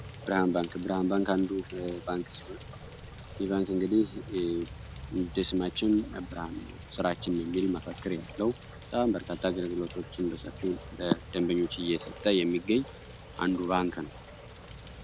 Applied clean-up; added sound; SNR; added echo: none; Rain; 13 dB; none.